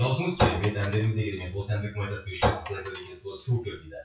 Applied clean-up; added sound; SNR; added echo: classical method WPE with log-MMSE.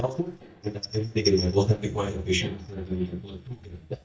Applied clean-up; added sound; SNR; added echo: neural mask model DeepFilterNet 3.